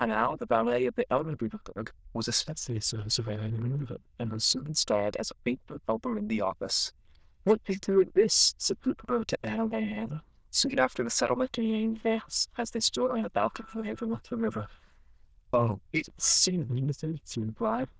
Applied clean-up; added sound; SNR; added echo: neural diffusion model UNIVERSE++.